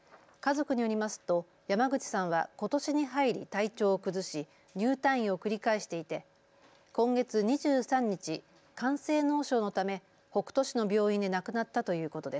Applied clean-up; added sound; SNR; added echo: none; none; none; none.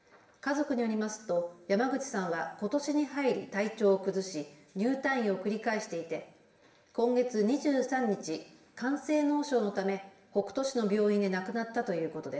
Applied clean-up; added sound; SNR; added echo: none; none; none; reverberation time 1.0 s.